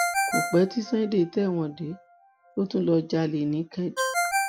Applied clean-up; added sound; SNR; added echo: none; Ringtone; 5 dB; none.